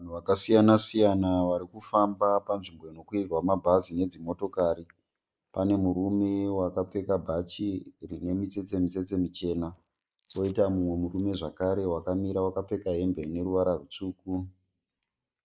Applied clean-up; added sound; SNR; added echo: neural mask model Resemble Enhance denoiser.